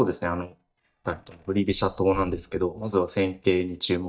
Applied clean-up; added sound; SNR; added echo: neural mask model DeepFilterNet 3.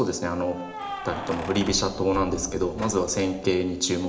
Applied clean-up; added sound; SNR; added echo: none; Keys jangling; 12 dB; reverberation time 0.8 s.